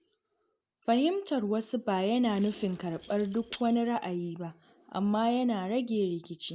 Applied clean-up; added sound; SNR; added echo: none; Keys jangling; 12 dB; none.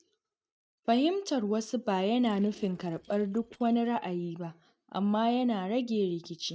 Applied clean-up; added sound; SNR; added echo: neural mask model RNNoise.